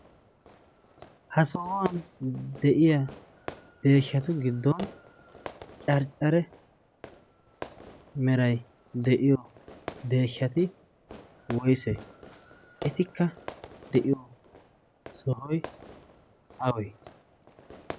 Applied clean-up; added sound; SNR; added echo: none; Fireworks; 18 dB; none.